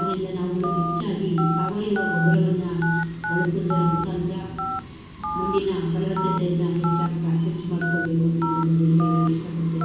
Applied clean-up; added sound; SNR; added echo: none; Telephone; 8 dB; reverberation time 1.2 s.